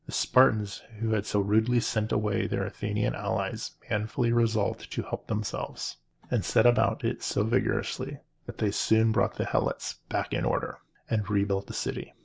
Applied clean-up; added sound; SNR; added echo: none; none; none; none.